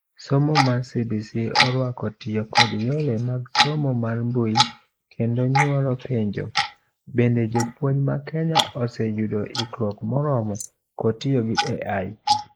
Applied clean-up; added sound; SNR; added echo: neural mask model Resemble Enhance denoiser.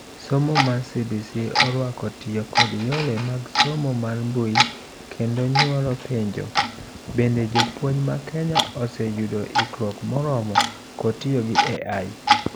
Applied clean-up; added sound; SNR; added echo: none; Clock; 1 dB; none.